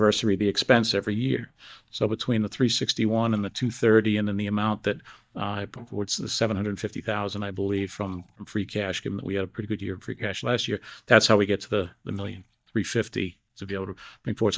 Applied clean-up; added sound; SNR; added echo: neural mask model DeepFilterNet 3.